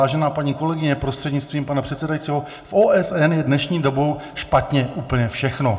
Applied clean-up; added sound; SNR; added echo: none; none; none; reverberation time 0.4 s.